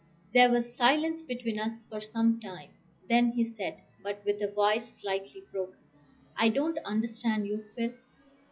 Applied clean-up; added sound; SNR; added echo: classical method log-MMSE.